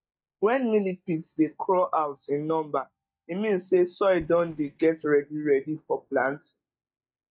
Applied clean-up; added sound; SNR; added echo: neural mask model DeepFilterNet 3.